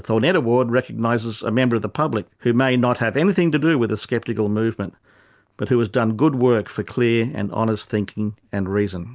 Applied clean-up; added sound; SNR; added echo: none; none; none; none.